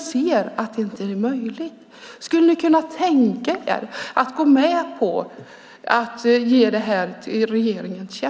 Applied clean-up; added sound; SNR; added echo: none; none; none; none.